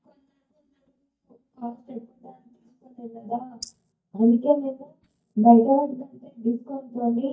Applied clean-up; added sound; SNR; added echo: neural mask model DeepFilterNet 3.